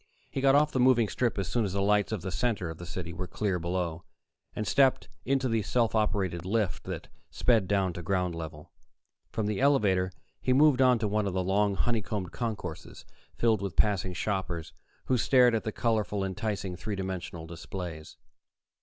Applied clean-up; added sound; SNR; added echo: none; none; none; none.